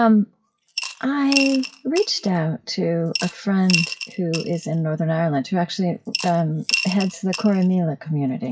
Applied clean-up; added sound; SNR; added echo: classical method WPE with log-MMSE.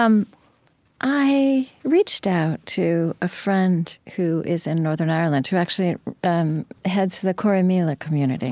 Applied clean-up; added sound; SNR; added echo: none; none; none; none.